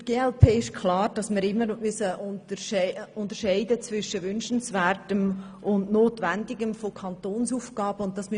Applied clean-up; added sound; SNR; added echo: none; none; none; none.